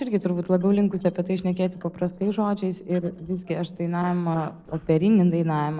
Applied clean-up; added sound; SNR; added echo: neural separator model SepFormer DNS4.